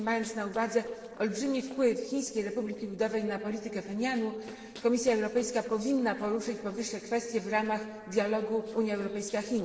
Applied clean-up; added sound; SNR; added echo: neural separator model SepFormer DNS4.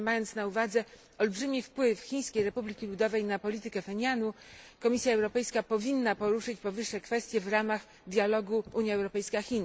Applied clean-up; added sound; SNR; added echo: none; none; none; none.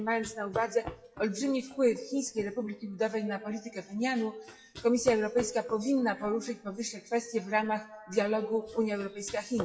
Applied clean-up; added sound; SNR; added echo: classical method WPE with log-MMSE.